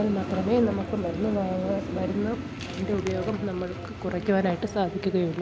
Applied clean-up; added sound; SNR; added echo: none; none; none; none.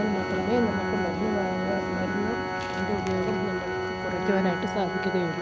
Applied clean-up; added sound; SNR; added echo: none; Organ; 1 dB; none.